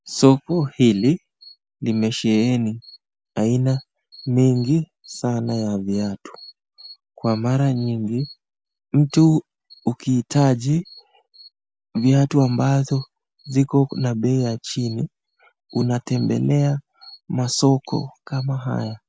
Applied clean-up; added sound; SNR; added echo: none; none; none; none.